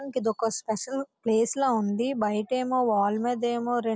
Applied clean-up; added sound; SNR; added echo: none; none; none; none.